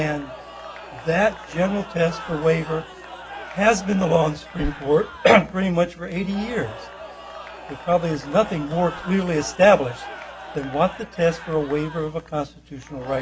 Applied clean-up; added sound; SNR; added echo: none; Crowd / Cheering; 15 dB; none.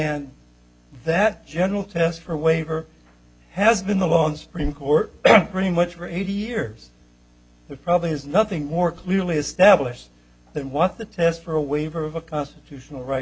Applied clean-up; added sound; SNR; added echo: none; none; none; none.